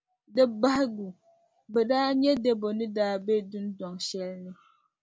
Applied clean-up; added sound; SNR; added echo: none; none; none; none.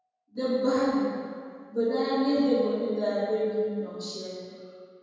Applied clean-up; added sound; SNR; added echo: none; none; none; reverberation time 1.9 s.